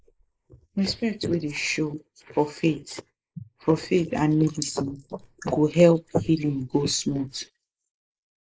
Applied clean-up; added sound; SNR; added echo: neural mask model Resemble Enhance denoiser.